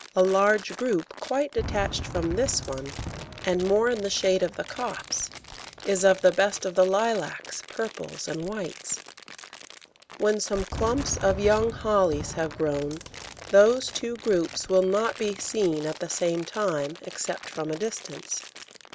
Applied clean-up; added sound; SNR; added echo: none; Crumpling, crinkling + Fireworks; 13 dB; none.